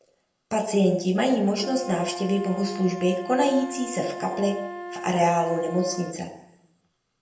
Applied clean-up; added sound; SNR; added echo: none; Wind instrument, woodwind instrument; 12 dB; reverberation time 0.8 s.